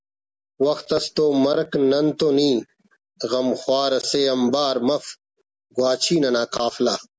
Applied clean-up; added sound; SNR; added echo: none; none; none; none.